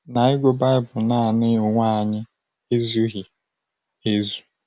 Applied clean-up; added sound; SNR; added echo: none; none; none; none.